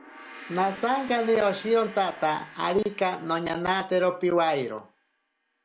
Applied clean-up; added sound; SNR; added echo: none; Gong; 19 dB; none.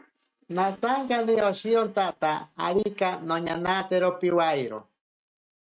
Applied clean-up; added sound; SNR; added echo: neural mask model RNNoise.